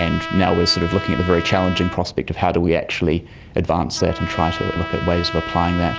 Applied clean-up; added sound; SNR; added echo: none; Trumpet; 10 dB; none.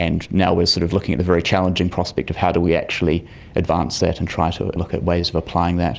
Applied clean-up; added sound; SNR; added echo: none; none; none; none.